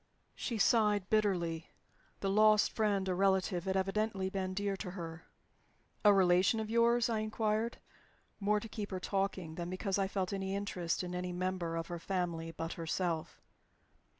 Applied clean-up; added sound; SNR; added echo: none; none; none; none.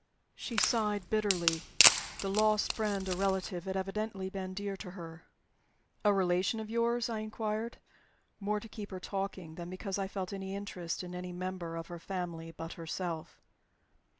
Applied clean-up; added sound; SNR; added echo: none; Wood; -2 dB; none.